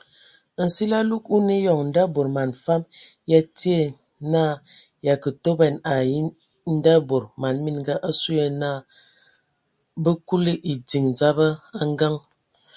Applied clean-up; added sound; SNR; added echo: none; none; none; none.